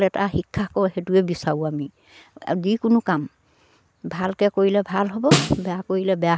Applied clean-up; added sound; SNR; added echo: none; Snare drum; 1 dB; none.